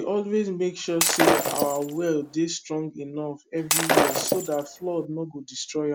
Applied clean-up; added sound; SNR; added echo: none; Shatter; -2 dB; none.